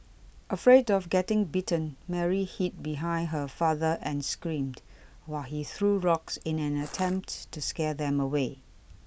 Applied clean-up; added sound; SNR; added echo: none; Crushing; 15 dB; none.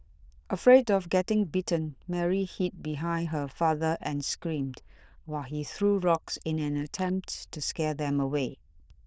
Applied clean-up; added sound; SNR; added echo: neural diffusion model UNIVERSE++.